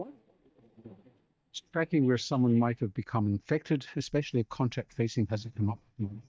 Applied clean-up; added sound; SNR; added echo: neural mask model DeepFilterNet 3.